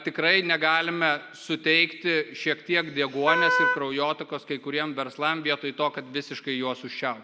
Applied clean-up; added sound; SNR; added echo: none; Wind instrument, woodwind instrument; 0 dB; none.